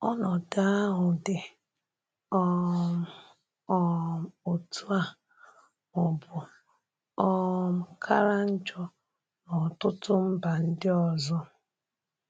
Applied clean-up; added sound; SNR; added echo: none; none; none; none.